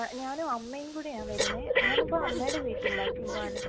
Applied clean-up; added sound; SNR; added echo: none; Breathing; -3 dB; none.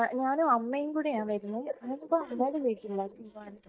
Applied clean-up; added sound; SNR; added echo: neural mask model DeepFilterNet 3.